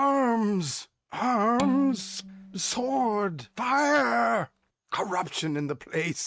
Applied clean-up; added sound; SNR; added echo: neural mask model RNNoise.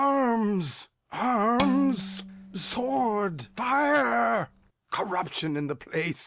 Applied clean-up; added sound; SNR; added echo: none; Bowed string instrument; 10 dB; none.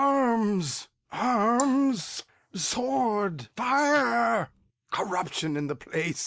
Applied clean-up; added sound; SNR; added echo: neural mask model Resemble Enhance denoiser.